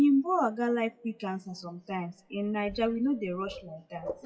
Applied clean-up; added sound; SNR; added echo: classical method WPE with log-MMSE.